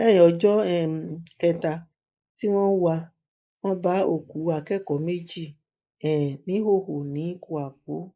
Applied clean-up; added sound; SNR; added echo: neural mask model Resemble Enhance denoiser.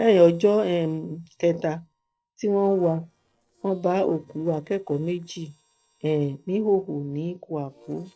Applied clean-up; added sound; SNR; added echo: neural separator model SepFormer DNS4.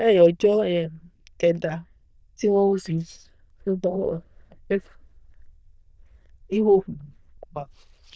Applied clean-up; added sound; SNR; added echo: neural diffusion model UNIVERSE++.